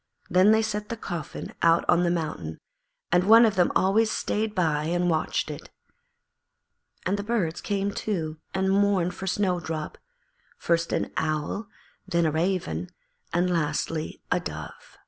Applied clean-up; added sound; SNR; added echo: none; none; none; none.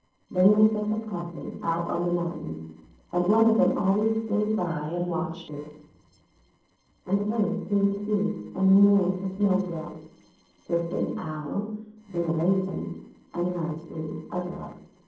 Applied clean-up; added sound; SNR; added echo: neural separator model SepFormer DNS4.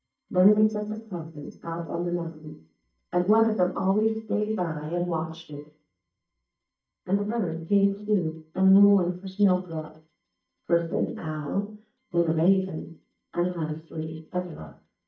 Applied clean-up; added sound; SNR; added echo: neural mask model DeepFilterNet 3.